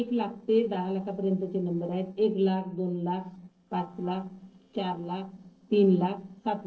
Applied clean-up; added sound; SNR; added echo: neural separator model SepFormer DNS4.